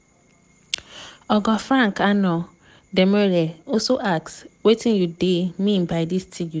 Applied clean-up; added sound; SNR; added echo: none; none; none; none.